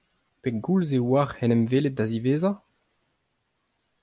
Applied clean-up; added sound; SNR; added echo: none; none; none; none.